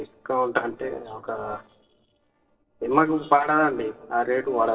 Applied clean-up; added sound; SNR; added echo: neural separator model SepFormer DNS4.